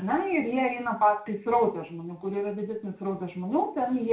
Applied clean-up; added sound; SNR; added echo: none; none; none; reverberation time 0.4 s.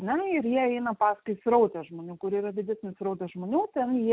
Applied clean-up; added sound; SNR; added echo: none; none; none; none.